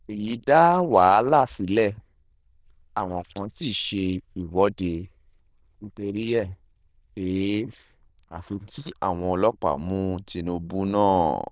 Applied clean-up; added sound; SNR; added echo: neural diffusion model UNIVERSE++.